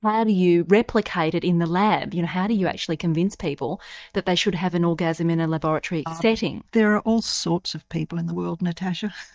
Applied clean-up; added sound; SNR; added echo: neural mask model DeepFilterNet 3.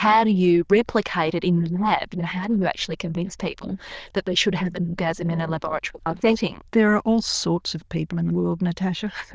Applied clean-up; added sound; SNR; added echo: neural diffusion model UNIVERSE++.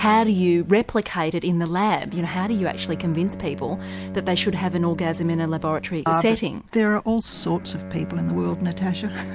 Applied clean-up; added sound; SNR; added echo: none; Bowed string instrument; 13 dB; none.